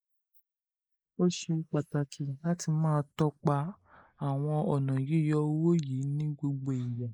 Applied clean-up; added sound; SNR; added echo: neural mask model Resemble Enhance denoiser.